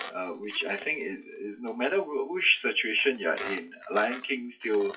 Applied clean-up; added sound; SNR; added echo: classical method WPE with log-MMSE.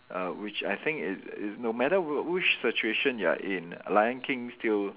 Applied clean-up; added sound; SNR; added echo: none; none; none; none.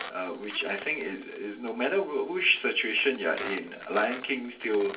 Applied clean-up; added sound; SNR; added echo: none; Squeak; 15 dB; reverberation time 0.3 s.